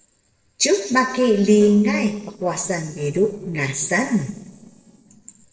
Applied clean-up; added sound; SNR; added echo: neural separator model SepFormer DNS4.